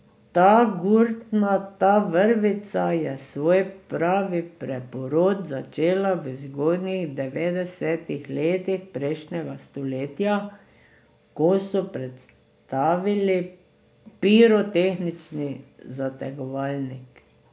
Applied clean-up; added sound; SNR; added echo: none; none; none; none.